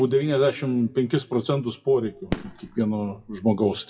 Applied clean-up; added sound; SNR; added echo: classical method WPE with log-MMSE.